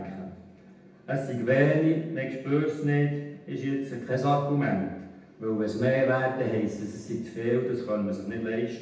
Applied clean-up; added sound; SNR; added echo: none; none; none; reverberation time 0.8 s.